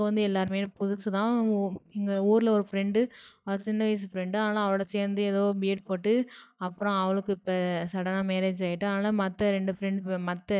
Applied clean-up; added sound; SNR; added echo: neural mask model DeepFilterNet 3.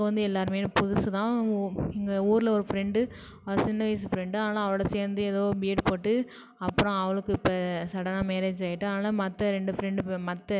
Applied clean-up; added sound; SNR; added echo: none; none; none; none.